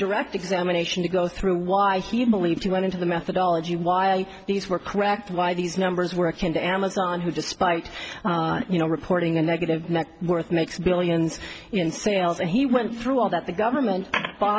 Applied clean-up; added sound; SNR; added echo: none; none; none; none.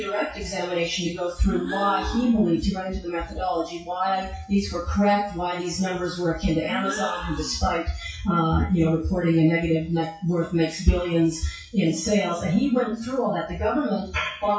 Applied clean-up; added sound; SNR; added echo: classical method WPE with log-MMSE.